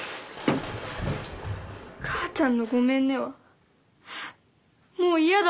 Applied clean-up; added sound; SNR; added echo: none; Crushing; 12 dB; none.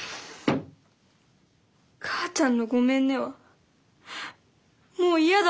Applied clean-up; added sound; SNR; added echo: none; none; none; none.